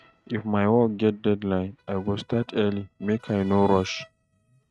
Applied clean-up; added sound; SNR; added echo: neural mask model RNNoise.